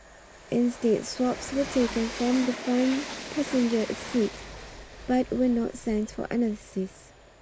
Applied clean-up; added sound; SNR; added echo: none; Train; 12 dB; none.